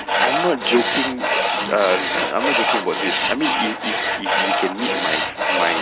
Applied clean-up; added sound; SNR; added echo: none; Tools; -2 dB; none.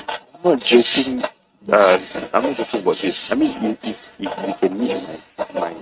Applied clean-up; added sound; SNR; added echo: neural mask model RNNoise.